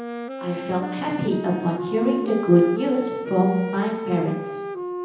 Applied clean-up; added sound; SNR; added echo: none; Wind instrument, woodwind instrument; 8 dB; reverberation time 0.9 s.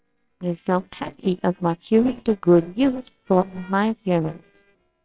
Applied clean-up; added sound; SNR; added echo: neural separator model SepFormer WHAMR!.